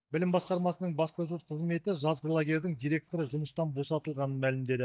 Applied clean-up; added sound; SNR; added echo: neural mask model DeepFilterNet 3.